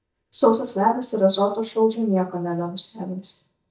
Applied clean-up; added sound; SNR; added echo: neural mask model DeepFilterNet 3.